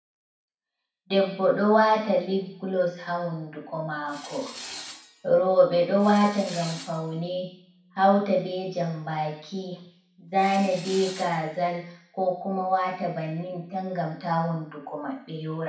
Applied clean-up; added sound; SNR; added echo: none; Tools; 16 dB; reverberation time 0.6 s.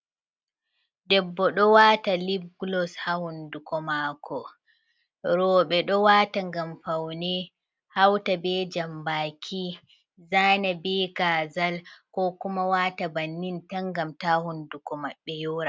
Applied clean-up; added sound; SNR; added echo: none; none; none; none.